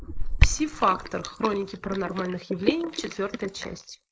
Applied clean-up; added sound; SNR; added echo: neural mask model Resemble Enhance denoiser.